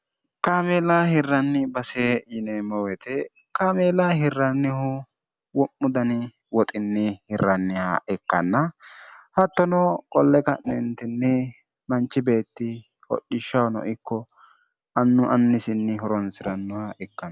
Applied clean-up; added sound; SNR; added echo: none; Whoosh, swoosh, swish; 15 dB; none.